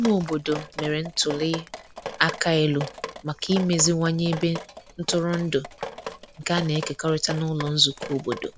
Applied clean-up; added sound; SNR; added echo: none; Drip; 12 dB; none.